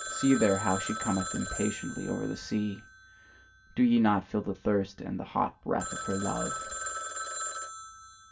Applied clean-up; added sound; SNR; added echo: none; Telephone; 8 dB; reverberation time 0.2 s.